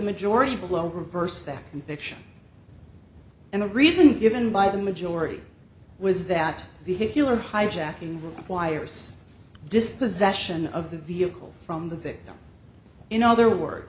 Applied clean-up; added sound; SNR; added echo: none; none; none; none.